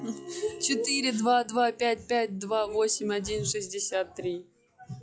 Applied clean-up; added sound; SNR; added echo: classical method log-MMSE.